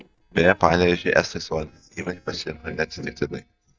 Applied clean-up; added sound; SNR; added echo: neural mask model DeepFilterNet 3.